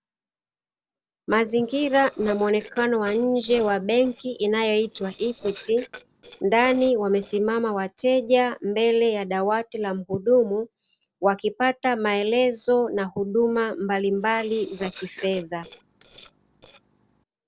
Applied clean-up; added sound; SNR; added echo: neural separator model SepFormer DNS4.